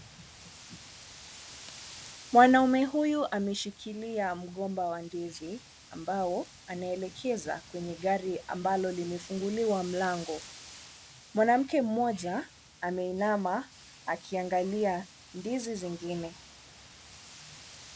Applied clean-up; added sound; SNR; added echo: none; Wind; 20 dB; none.